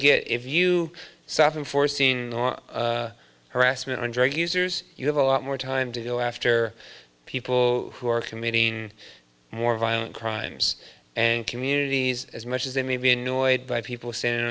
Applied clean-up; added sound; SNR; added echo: none; none; none; none.